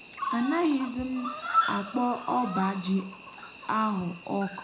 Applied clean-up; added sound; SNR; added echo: none; Cricket; 5 dB; reverberation time 0.3 s.